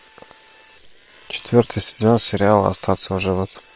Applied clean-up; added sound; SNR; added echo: neural separator model SepFormer WHAM!.